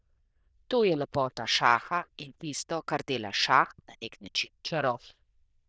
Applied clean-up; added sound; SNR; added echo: neural diffusion model UNIVERSE++.